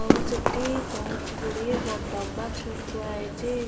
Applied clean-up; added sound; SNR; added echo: none; Run; -3 dB; reverberation time 0.8 s.